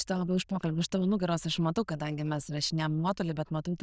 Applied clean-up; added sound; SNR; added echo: neural diffusion model UNIVERSE++.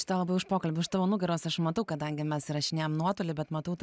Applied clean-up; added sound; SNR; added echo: none; none; none; none.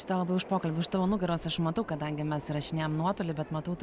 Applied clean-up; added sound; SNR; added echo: none; Subway, metro, underground; 16 dB; none.